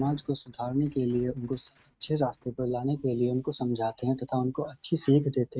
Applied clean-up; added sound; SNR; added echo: neural mask model RNNoise.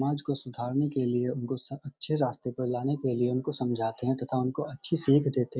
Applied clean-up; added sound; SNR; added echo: none; none; none; none.